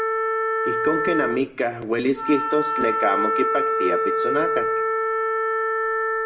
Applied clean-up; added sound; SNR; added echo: none; Wind instrument, woodwind instrument; -3 dB; reverberation time 0.6 s.